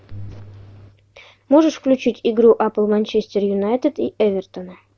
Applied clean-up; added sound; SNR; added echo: none; none; none; none.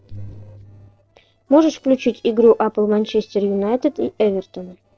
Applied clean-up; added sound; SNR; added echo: neural separator model SepFormer DNS4.